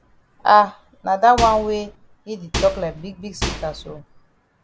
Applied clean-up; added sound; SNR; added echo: none; Microwave oven; 7 dB; none.